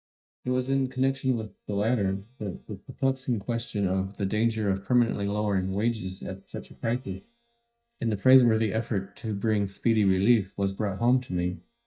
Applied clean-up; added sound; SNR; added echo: neural mask model DeepFilterNet 3.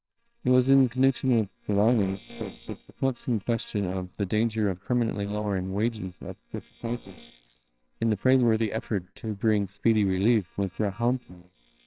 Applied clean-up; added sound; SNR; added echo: neural separator model SepFormer WHAMR!.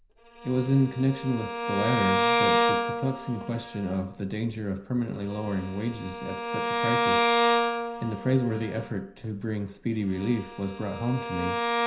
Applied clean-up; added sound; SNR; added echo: none; Bowed string instrument; 0 dB; reverberation time 0.5 s.